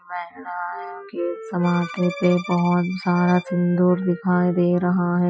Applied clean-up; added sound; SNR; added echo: classical method Wiener filter.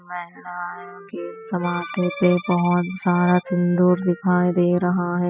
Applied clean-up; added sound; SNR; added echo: classical method spectral subtraction.